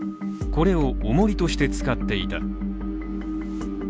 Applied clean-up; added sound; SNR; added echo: none; none; none; none.